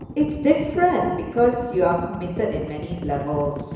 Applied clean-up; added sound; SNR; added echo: none; Livestock, farm animals, working animals; 10 dB; reverberation time 1.0 s.